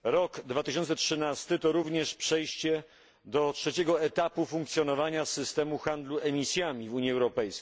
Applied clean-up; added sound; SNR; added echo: none; none; none; none.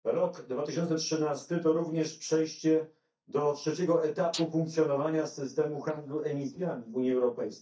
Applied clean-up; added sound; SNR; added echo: neural mask model DeepFilterNet 3.